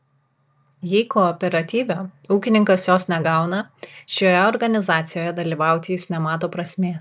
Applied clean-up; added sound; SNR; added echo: none; none; none; none.